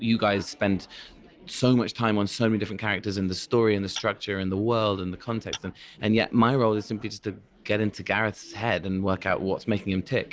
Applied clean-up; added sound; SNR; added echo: none; Tap / Glass; 17 dB; none.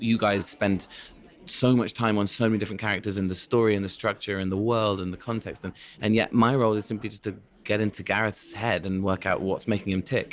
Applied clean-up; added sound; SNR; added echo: none; none; none; none.